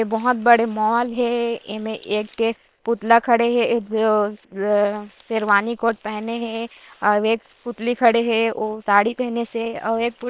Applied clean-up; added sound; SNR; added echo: neural separator model SepFormer WHAM!.